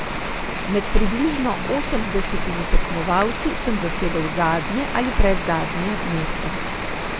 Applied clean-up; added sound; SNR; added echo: none; Rain; 3 dB; none.